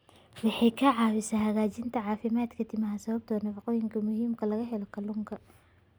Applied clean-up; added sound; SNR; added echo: none; none; none; none.